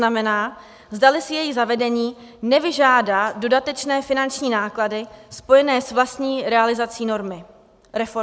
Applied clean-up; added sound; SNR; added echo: none; none; none; none.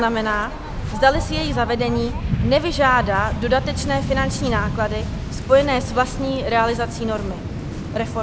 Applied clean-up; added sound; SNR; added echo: none; Waves, surf; 4 dB; none.